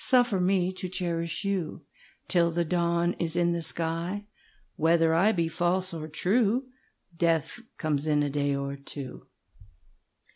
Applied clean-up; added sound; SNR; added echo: none; none; none; none.